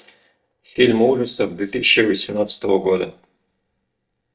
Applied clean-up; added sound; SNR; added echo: neural mask model DeepFilterNet 3.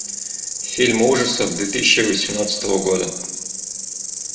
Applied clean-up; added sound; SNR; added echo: none; Insect; 7 dB; reverberation time 0.9 s.